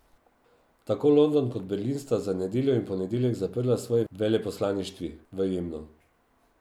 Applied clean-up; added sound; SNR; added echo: none; none; none; none.